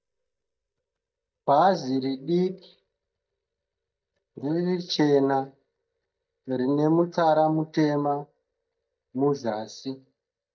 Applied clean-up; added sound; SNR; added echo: neural mask model DeepFilterNet 3.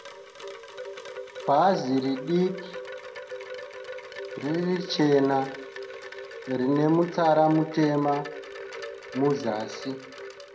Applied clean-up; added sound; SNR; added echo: none; Wind chime; 12 dB; reverberation time 0.2 s.